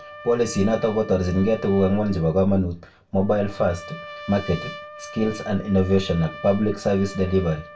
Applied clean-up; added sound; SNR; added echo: none; Trumpet; 17 dB; reverberation time 0.2 s.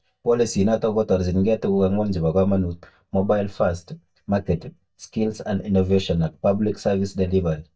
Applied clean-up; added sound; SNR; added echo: neural mask model DeepFilterNet 3.